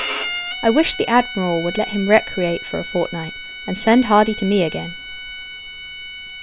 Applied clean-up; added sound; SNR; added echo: none; Bowed string instrument; 10 dB; none.